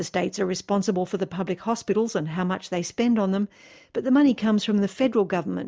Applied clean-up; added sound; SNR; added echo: none; none; none; none.